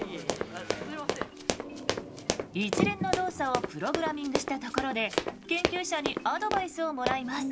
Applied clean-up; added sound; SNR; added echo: none; Run; 1 dB; none.